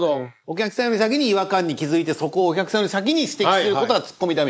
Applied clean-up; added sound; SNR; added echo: neural mask model Resemble Enhance denoiser.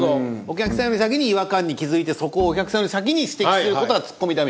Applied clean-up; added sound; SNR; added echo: none; Bowed string instrument; 16 dB; none.